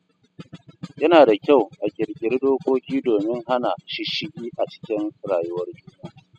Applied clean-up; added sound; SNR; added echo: classical method spectral subtraction.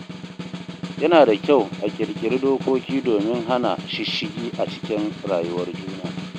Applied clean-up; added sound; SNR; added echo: none; Snare drum; 10 dB; none.